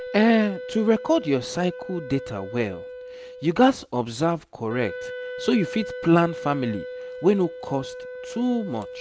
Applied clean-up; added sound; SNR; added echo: none; Wind instrument, woodwind instrument; 12 dB; none.